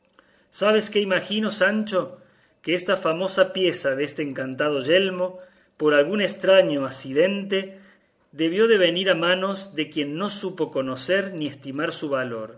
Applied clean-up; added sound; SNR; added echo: none; Chime; 11 dB; none.